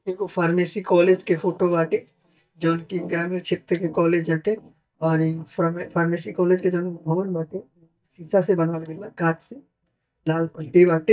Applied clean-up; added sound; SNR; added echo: neural mask model DeepFilterNet 3.